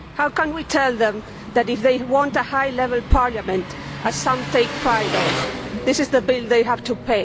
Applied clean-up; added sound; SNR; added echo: none; Engine; 10 dB; none.